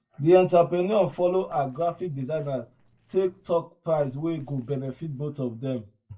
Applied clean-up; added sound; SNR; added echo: neural separator model SepFormer DNS4.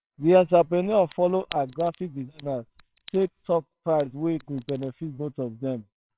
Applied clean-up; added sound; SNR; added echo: neural separator model SepFormer WHAMR!.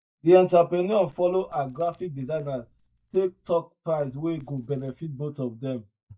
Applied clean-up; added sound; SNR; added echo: neural mask model DeepFilterNet 3.